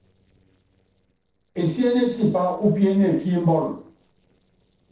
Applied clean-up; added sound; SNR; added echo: neural separator model SepFormer DNS4.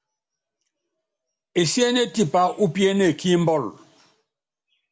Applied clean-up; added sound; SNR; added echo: none; none; none; none.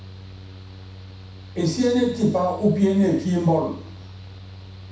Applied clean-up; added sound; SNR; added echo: none; Mechanical fan; 16 dB; reverberation time 0.7 s.